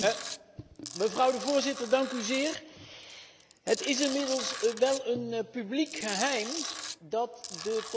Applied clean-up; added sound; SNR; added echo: none; Tools; 9 dB; none.